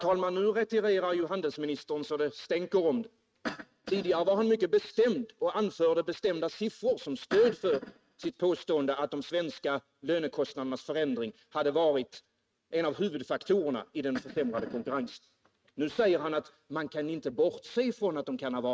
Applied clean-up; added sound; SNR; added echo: neural mask model RNNoise.